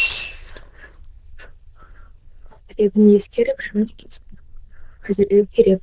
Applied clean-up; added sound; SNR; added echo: neural diffusion model UNIVERSE++.